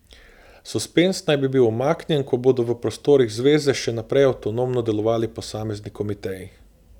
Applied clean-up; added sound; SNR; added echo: none; none; none; none.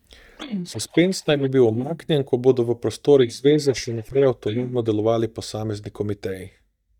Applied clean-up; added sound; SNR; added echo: neural mask model DeepFilterNet 3.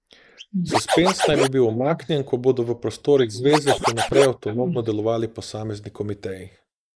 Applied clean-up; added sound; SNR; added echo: neural mask model Resemble Enhance denoiser.